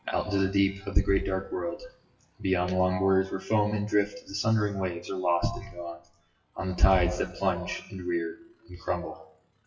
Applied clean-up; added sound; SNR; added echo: classical method WPE with log-MMSE.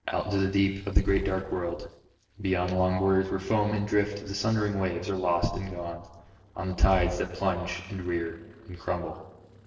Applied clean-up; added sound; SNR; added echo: neural separator model SepFormer DNS4.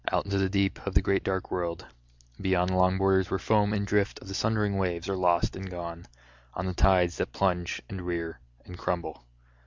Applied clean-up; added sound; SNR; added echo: none; none; none; none.